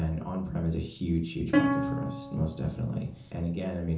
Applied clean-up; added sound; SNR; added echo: none; Plucked string instrument; -1 dB; reverberation time 0.6 s.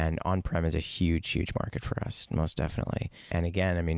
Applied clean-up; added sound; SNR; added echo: none; none; none; none.